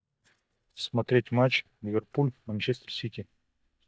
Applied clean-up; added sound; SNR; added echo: neural mask model DeepFilterNet 3.